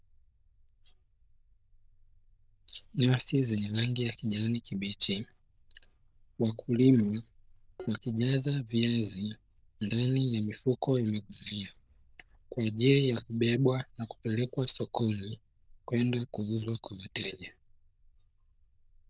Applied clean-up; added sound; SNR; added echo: neural diffusion model UNIVERSE++.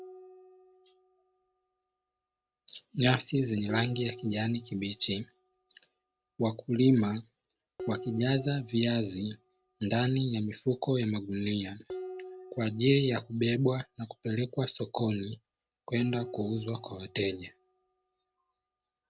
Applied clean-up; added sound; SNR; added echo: none; Dishes, pots, and pans; 18 dB; none.